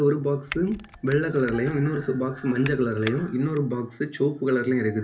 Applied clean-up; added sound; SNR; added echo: none; Typing; 17 dB; reverberation time 0.3 s.